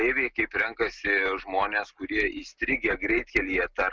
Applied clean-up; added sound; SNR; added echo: none; none; none; none.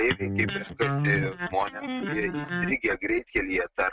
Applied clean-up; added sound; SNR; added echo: neural mask model RNNoise.